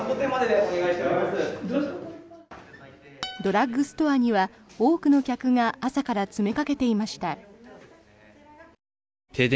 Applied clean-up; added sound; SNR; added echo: none; Acoustic guitar; 16 dB; none.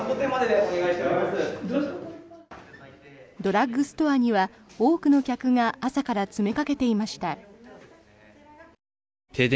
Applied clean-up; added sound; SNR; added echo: none; none; none; none.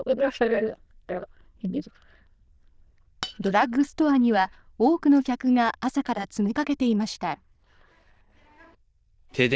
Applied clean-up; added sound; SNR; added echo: neural diffusion model UNIVERSE++.